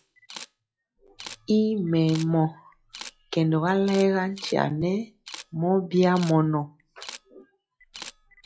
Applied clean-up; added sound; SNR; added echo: classical method log-MMSE.